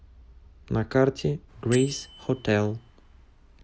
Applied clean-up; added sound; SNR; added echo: none; Bell; 17 dB; none.